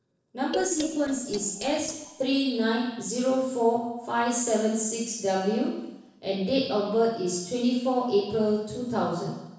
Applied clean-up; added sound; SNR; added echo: neural separator model SepFormer DNS4.